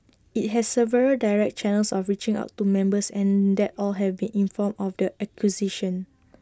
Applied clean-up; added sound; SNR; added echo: none; none; none; none.